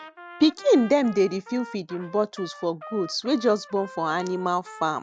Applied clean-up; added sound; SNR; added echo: none; Trumpet; 18 dB; none.